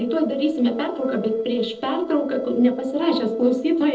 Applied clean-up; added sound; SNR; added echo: neural separator model SepFormer DNS4.